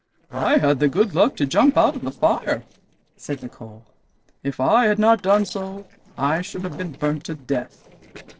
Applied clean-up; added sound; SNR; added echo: neural separator model SepFormer DNS4.